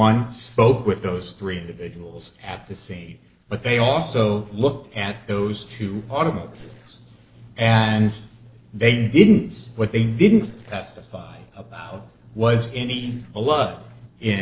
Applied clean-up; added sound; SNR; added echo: neural separator model SepFormer DNS4.